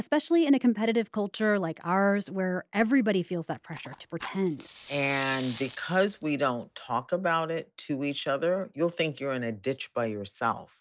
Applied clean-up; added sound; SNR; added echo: none; Fire; 17 dB; none.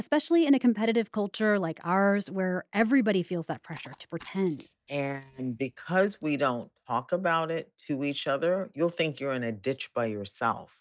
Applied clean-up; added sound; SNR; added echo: neural mask model DeepFilterNet 3.